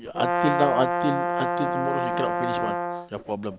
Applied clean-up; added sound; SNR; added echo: none; Brass instrument; -2 dB; none.